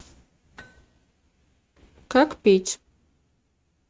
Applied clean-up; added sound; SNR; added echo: neural mask model RNNoise.